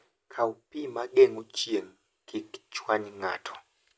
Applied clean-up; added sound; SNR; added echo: none; none; none; none.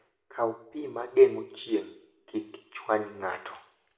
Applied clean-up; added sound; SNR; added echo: none; none; none; reverberation time 0.6 s.